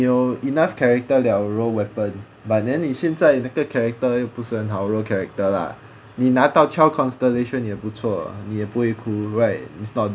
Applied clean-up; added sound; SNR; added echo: none; none; none; none.